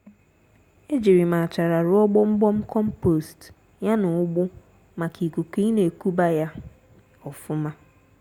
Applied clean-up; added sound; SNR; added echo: none; none; none; none.